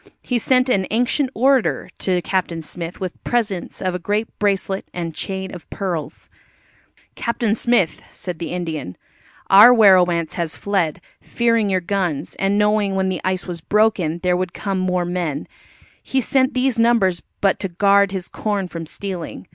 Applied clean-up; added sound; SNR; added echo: none; none; none; none.